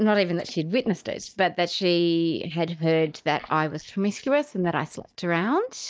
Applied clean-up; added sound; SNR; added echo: neural mask model DeepFilterNet 3.